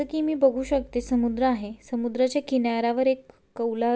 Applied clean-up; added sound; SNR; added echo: none; none; none; none.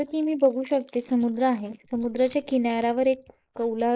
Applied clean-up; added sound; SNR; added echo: neural mask model Resemble Enhance denoiser.